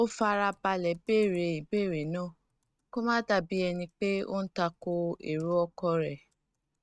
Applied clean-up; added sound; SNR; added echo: neural mask model RNNoise.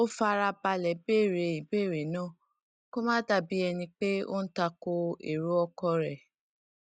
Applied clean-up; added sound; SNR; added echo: none; none; none; none.